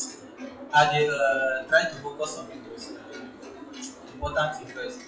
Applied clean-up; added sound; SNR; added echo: classical method WPE with log-MMSE.